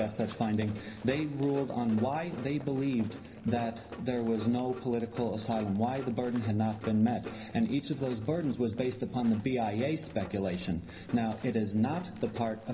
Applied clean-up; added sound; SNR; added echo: none; Run; 17 dB; reverberation time 0.5 s.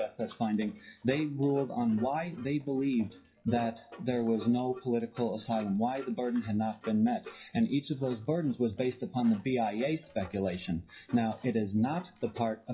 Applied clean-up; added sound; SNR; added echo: classical method WPE with log-MMSE.